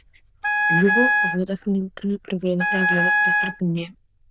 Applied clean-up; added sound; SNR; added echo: neural diffusion model UNIVERSE++.